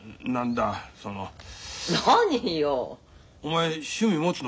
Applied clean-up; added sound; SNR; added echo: none; none; none; none.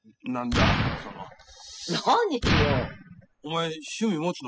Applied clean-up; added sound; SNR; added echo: classical method spectral subtraction.